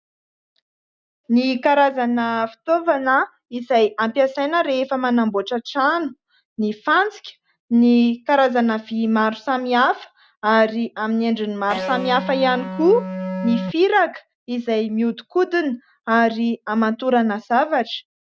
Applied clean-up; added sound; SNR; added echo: none; Electric guitar; 7 dB; none.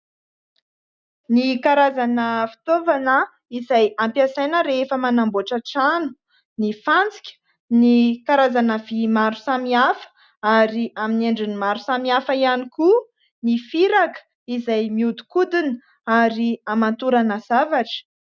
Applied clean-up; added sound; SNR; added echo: none; none; none; none.